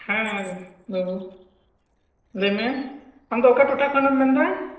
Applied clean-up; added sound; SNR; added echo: neural separator model SepFormer DNS4.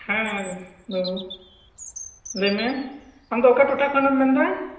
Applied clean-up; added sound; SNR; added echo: none; Bird vocalization, bird call, bird song; 19 dB; reverberation time 0.9 s.